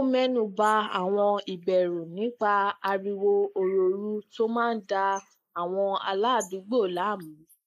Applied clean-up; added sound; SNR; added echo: neural mask model Resemble Enhance denoiser.